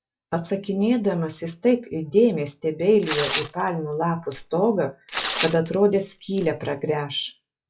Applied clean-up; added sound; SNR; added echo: classical method log-MMSE.